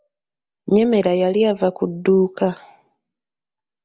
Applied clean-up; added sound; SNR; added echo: none; none; none; none.